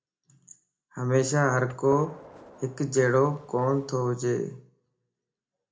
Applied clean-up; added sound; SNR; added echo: none; Gunshot, gunfire; 19 dB; reverberation time 0.4 s.